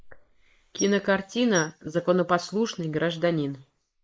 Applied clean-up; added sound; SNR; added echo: neural mask model Resemble Enhance denoiser.